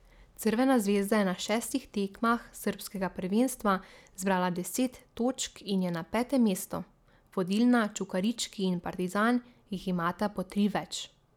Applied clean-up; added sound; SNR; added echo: none; none; none; none.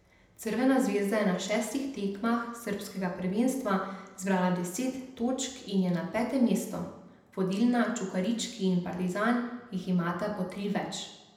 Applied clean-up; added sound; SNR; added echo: none; none; none; reverberation time 0.8 s.